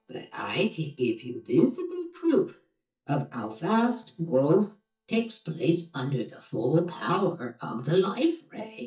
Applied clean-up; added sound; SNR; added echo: neural mask model DeepFilterNet 3.